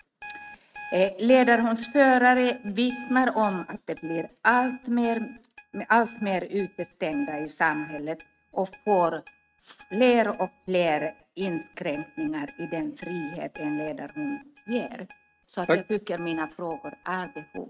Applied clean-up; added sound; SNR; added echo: neural mask model RNNoise.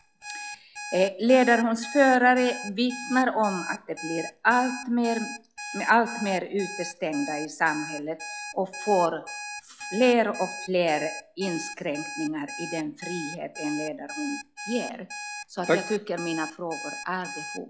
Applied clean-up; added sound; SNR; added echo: classical method log-MMSE.